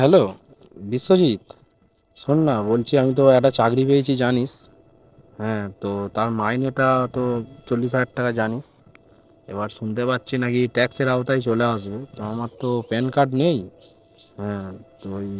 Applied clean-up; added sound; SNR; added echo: neural separator model SepFormer DNS4.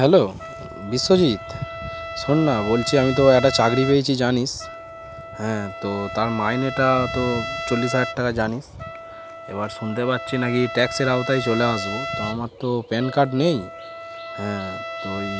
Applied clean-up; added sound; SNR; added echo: none; Trumpet; 10 dB; none.